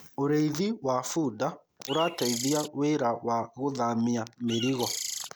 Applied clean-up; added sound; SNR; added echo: none; Bird; 6 dB; none.